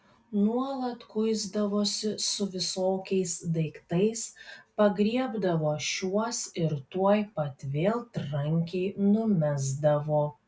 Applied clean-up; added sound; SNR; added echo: none; none; none; none.